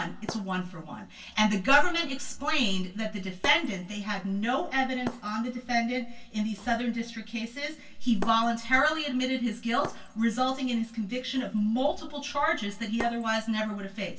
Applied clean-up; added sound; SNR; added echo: none; Shatter; 19 dB; reverberation time 0.1 s.